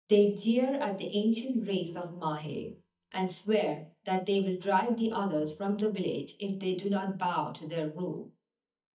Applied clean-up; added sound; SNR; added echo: neural mask model DeepFilterNet 3.